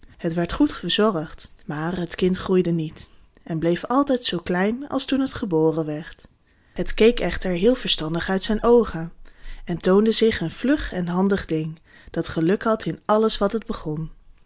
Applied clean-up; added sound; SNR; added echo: none; none; none; none.